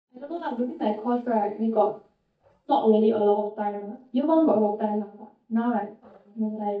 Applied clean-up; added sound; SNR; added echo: neural mask model DeepFilterNet 3.